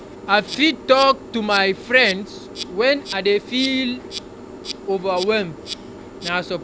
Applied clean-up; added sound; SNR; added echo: none; Insect; 13 dB; none.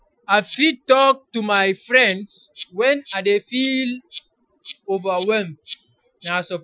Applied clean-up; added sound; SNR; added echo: classical method Wiener filter.